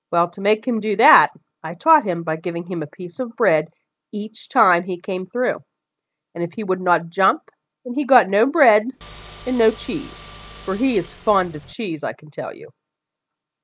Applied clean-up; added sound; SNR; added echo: none; Car; 18 dB; none.